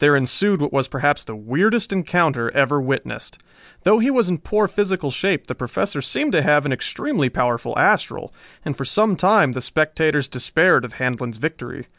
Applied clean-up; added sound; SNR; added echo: none; none; none; none.